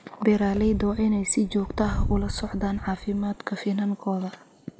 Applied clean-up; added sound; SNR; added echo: none; Wind; 7 dB; none.